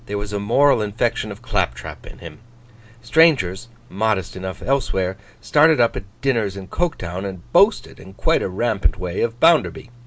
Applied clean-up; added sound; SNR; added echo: none; none; none; none.